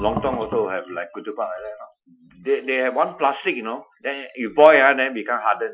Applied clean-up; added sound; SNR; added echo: classical method Wiener filter.